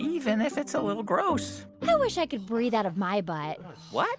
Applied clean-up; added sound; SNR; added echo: none; none; none; none.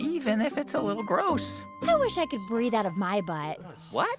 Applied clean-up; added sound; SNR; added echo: none; Wind instrument, woodwind instrument; 19 dB; none.